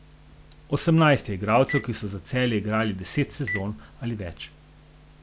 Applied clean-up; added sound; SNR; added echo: none; Telephone; 16 dB; none.